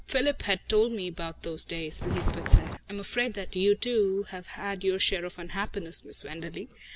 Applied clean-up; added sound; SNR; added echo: none; Walk, footsteps; 5 dB; none.